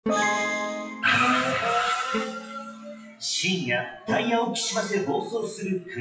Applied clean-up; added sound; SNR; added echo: classical method WPE with log-MMSE.